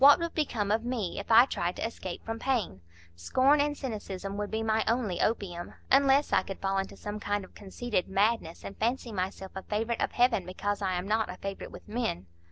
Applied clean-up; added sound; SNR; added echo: none; none; none; none.